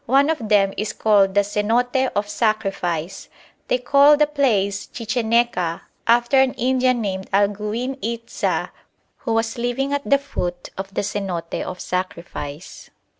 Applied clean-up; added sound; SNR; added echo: none; none; none; none.